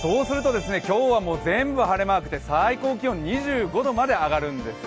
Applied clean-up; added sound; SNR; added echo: none; none; none; none.